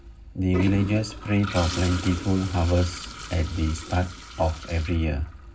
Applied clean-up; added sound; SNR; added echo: none; Toilet flush; 12 dB; reverberation time 0.4 s.